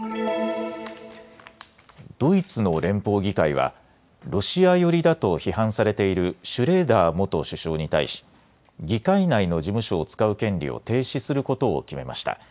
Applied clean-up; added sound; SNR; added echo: none; none; none; none.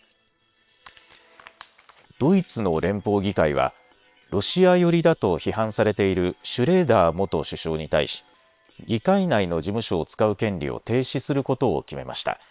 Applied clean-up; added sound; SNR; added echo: neural separator model SepFormer WHAM!.